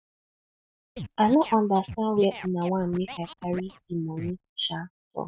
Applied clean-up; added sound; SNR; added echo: neural mask model RNNoise.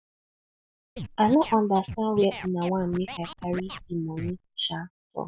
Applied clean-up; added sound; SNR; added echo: none; Scratching (performance technique); 12 dB; none.